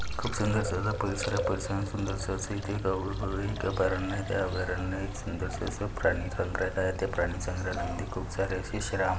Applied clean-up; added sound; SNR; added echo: none; Liquid; 13 dB; none.